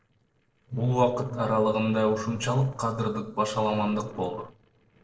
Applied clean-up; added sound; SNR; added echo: neural separator model SepFormer DNS4.